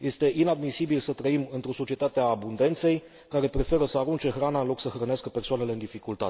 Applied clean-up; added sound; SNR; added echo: none; none; none; none.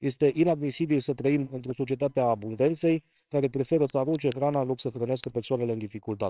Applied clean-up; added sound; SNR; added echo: neural separator model SepFormer WHAMR!.